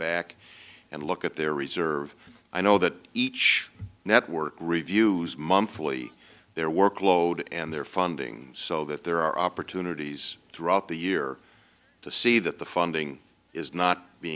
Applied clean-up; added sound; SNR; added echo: none; none; none; none.